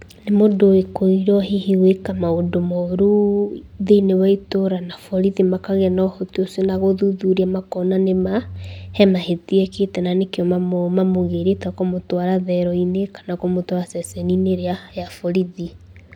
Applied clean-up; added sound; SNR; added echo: none; none; none; none.